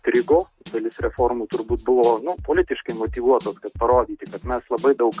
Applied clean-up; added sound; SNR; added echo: neural mask model RNNoise.